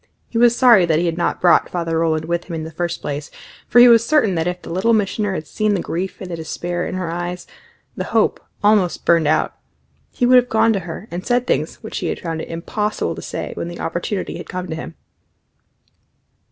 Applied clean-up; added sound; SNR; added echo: none; none; none; none.